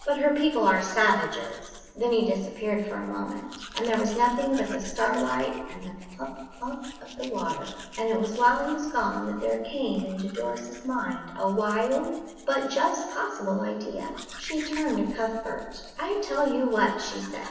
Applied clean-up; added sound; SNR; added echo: none; Domestic sounds, home sounds; 17 dB; reverberation time 1.1 s.